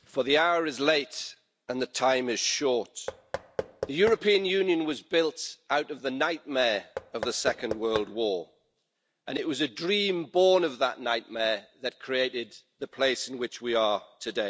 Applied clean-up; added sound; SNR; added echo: none; Knock / Wood; 11 dB; none.